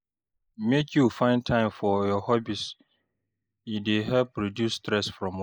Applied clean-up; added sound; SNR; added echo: neural mask model Resemble Enhance denoiser.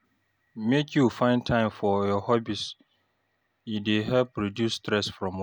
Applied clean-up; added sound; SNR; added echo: none; none; none; none.